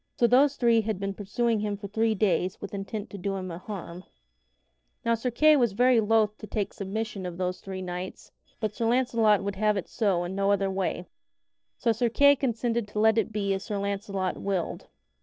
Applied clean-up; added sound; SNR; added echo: neural separator model SepFormer DNS4.